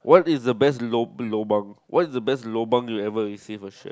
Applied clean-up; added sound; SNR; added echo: none; none; none; none.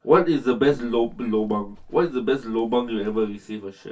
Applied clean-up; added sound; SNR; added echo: none; Livestock, farm animals, working animals; 19 dB; reverberation time 0.2 s.